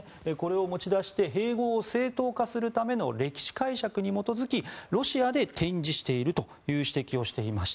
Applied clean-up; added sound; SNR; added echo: none; none; none; none.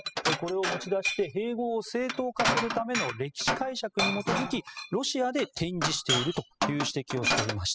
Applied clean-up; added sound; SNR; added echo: classical method spectral subtraction.